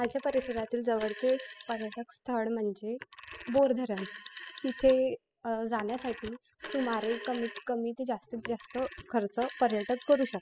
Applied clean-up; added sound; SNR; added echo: classical method spectral subtraction.